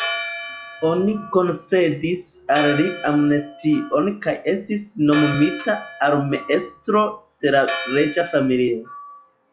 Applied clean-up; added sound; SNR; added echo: classical method log-MMSE.